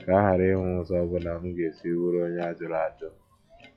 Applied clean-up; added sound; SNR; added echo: classical method log-MMSE.